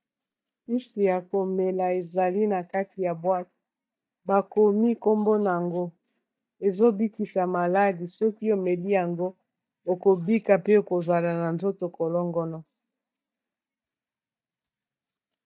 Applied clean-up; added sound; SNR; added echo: neural mask model DeepFilterNet 3.